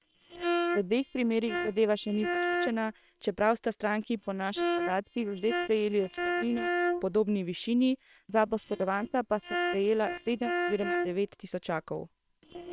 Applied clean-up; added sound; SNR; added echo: neural separator model SepFormer WHAM!.